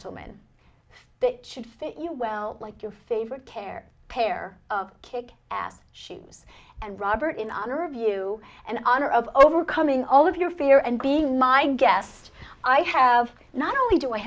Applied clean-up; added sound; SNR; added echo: none; none; none; none.